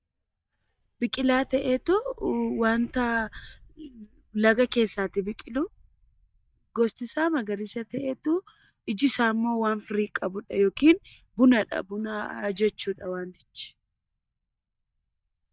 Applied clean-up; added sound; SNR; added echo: neural mask model DeepFilterNet 3.